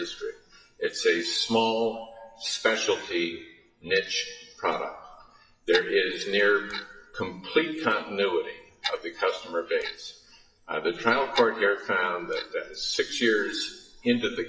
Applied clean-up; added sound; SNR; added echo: classical method WPE with log-MMSE.